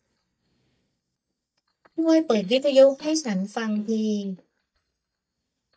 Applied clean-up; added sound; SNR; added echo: neural mask model DeepFilterNet 3.